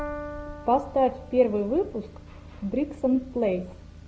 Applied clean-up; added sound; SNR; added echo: none; Piano; 16 dB; none.